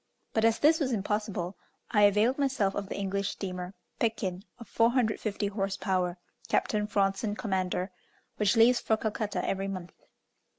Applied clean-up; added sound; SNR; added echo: none; none; none; none.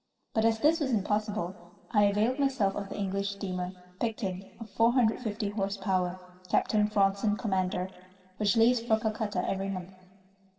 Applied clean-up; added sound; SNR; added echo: none; none; none; reverberation time 2.0 s.